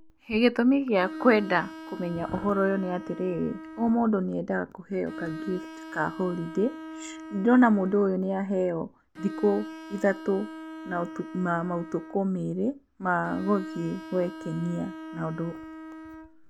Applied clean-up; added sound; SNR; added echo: none; Bowed string instrument; 13 dB; none.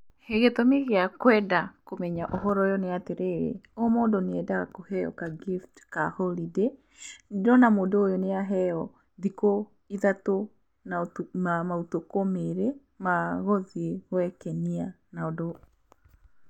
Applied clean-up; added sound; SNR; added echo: none; none; none; none.